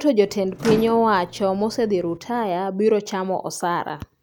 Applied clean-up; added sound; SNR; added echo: none; Microwave oven; 14 dB; none.